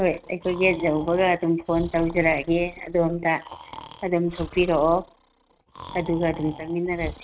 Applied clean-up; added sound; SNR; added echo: neural mask model RNNoise.